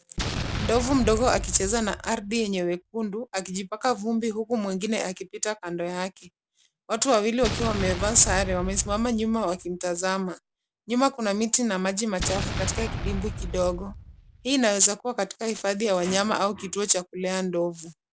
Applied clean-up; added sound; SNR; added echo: none; Explosion; 6 dB; none.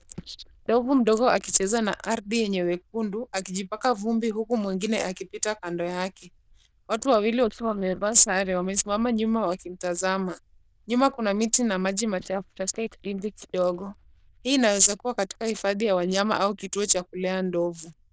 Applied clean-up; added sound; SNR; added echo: neural diffusion model UNIVERSE++.